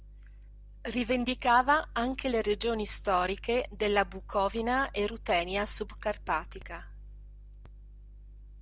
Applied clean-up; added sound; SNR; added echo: none; none; none; none.